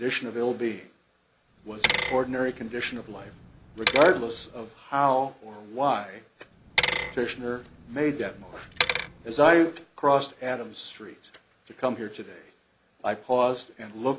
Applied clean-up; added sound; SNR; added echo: none; Bicycle; 2 dB; none.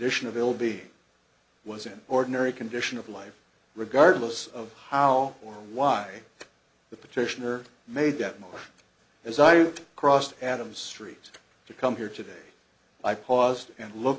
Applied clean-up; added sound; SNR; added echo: none; none; none; none.